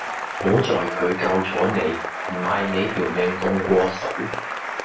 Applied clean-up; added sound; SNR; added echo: none; Applause / Cheering; 6 dB; reverberation time 0.3 s.